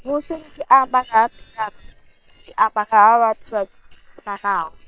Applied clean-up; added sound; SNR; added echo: neural separator model SepFormer WHAM!.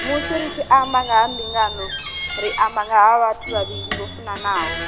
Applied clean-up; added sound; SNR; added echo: none; Squeak; 9 dB; none.